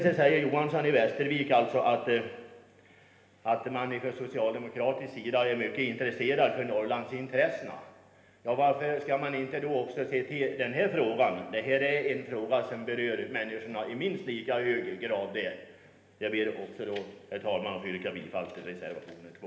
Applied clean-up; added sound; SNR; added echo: none; none; none; reverberation time 1.1 s.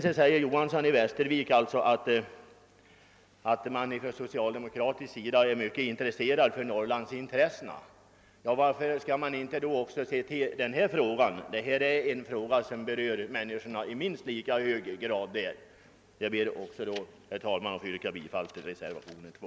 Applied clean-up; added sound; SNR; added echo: none; none; none; none.